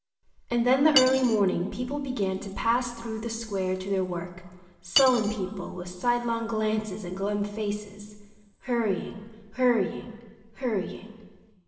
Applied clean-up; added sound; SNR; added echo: none; Cutlery, silverware; 7 dB; reverberation time 1.3 s.